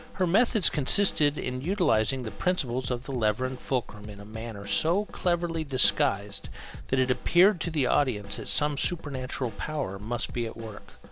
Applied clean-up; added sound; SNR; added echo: none; Drum / Drum kit; 15 dB; none.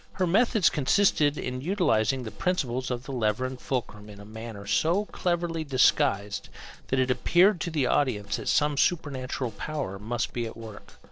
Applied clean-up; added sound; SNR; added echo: neural separator model SepFormer DNS4.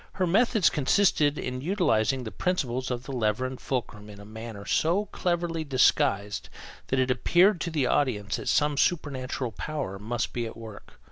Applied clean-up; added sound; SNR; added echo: none; none; none; none.